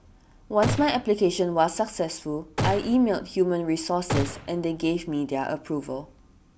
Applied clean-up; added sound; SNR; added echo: none; Gunshot, gunfire; 7 dB; none.